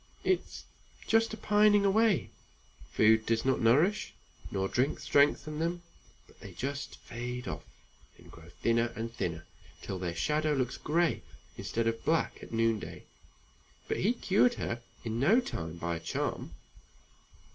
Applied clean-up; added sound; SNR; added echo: none; none; none; reverberation time 0.2 s.